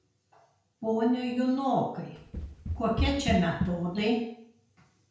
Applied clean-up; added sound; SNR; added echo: none; Run; 3 dB; reverberation time 0.5 s.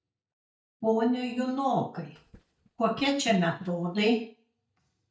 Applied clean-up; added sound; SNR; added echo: neural mask model DeepFilterNet 3.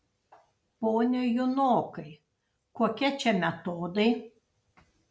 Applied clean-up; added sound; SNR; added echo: none; none; none; none.